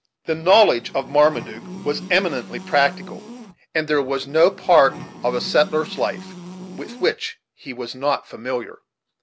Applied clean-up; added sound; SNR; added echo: none; Buzz; 15 dB; none.